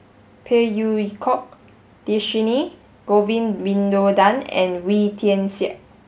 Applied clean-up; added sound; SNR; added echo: none; none; none; none.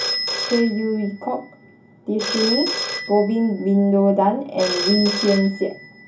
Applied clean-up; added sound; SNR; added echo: none; Telephone; 7 dB; reverberation time 0.4 s.